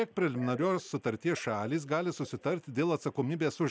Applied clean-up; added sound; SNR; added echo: none; none; none; none.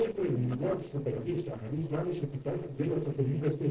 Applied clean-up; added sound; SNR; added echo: neural separator model SepFormer DNS4.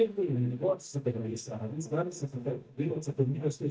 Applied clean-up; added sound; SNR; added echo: neural mask model DeepFilterNet 3.